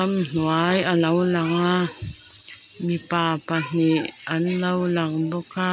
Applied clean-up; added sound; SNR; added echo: none; none; none; none.